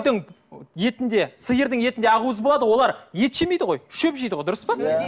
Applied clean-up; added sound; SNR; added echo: none; none; none; none.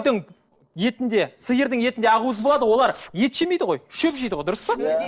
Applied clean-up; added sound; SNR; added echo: neural separator model SepFormer DNS4.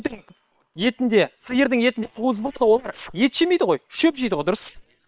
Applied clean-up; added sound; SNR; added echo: neural separator model SepFormer WHAM!.